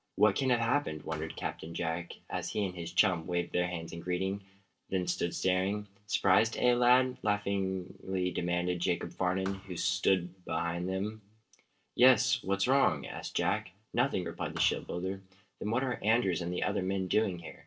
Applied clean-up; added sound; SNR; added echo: neural separator model SepFormer DNS4.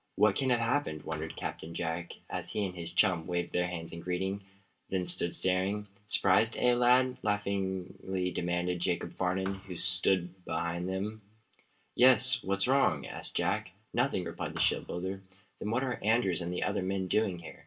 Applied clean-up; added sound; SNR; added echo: none; Thump, thud; 19 dB; reverberation time 0.2 s.